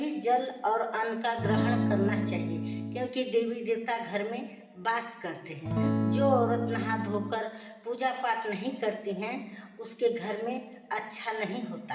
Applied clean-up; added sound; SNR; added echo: none; Acoustic guitar / Strum; -2 dB; reverberation time 2.5 s.